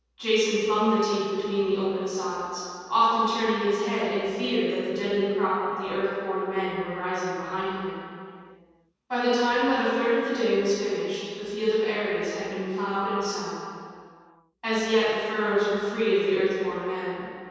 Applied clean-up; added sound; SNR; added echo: none; none; none; reverberation time 2.1 s.